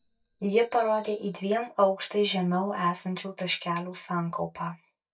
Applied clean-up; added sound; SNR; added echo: neural mask model DeepFilterNet 3.